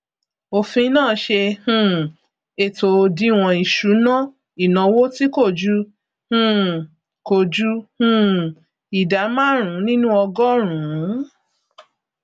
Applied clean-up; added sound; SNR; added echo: none; none; none; none.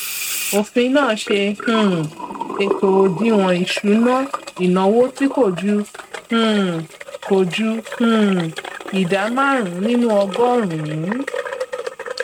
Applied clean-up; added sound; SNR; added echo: neural mask model RNNoise.